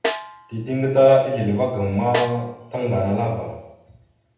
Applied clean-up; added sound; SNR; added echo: none; Snare drum; 11 dB; reverberation time 0.8 s.